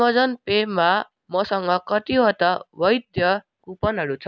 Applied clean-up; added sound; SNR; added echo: none; none; none; none.